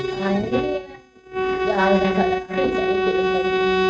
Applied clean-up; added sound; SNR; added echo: neural mask model RNNoise.